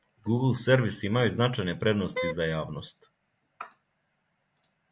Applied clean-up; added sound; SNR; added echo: none; Wind instrument, woodwind instrument; 6 dB; none.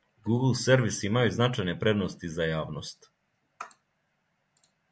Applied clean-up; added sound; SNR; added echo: none; none; none; none.